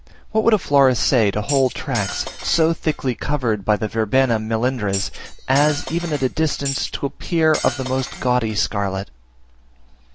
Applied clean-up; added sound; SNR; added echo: none; Cutlery, silverware + Tambourine; 13 dB; none.